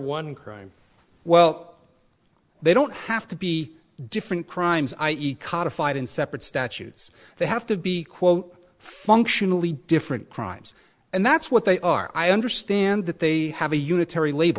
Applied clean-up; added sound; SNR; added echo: none; none; none; none.